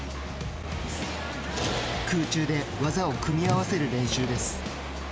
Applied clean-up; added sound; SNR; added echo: none; none; none; none.